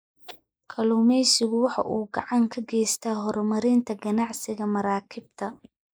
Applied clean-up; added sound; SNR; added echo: neural mask model Resemble Enhance denoiser.